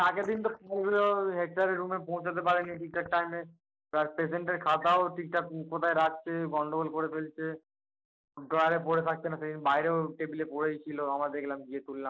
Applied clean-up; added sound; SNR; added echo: neural mask model Resemble Enhance denoiser.